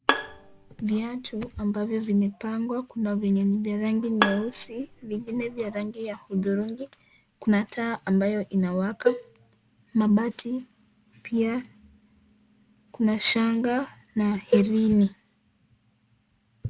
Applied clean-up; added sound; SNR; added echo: none; Bowed string instrument + Cowbell; 4 dB; none.